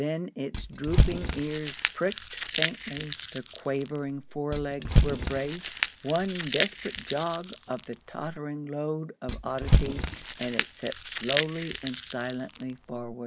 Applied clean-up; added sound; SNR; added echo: none; Crumpling, crinkling / Crushing; -4 dB; none.